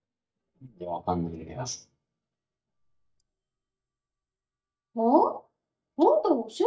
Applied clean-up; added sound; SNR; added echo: neural mask model DeepFilterNet 3.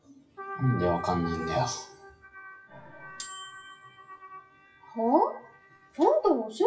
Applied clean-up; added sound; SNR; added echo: classical method WPE with log-MMSE.